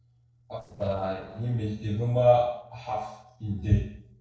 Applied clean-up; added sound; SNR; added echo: neural separator model SepFormer DNS4.